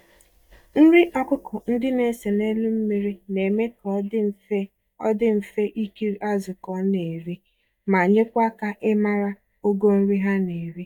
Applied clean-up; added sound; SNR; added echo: neural mask model DeepFilterNet 3.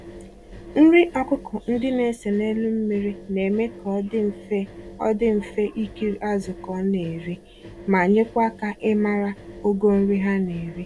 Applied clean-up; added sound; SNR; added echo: none; Engine; 19 dB; none.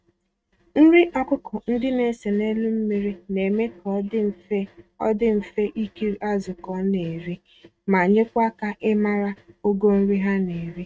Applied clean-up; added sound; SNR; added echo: neural mask model RNNoise.